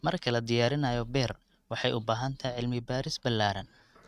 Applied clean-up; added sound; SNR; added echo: neural mask model RNNoise.